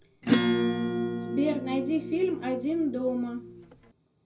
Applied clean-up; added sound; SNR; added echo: none; Acoustic guitar / Strum; -1 dB; reverberation time 0.4 s.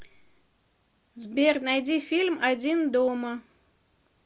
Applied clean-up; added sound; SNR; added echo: none; none; none; none.